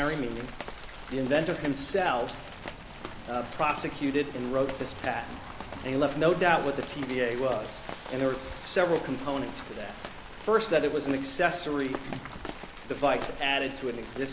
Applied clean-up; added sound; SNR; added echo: none; Rain; 11 dB; none.